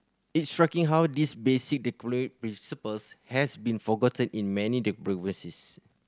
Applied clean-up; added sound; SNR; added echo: none; none; none; none.